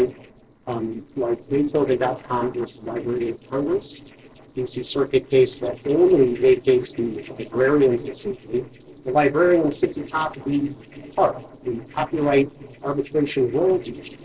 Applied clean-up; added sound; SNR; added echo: neural separator model SepFormer DNS4.